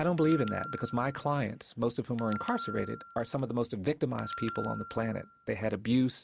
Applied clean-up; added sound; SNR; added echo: none; Bell; 13 dB; none.